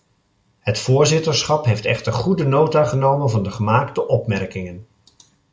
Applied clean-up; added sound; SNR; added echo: none; none; none; none.